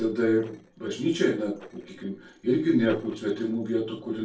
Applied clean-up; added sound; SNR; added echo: neural separator model SepFormer DNS4.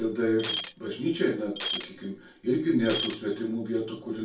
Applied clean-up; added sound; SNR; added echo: none; Shatter; -1 dB; reverberation time 0.3 s.